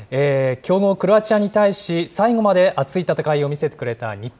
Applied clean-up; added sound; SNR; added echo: none; none; none; none.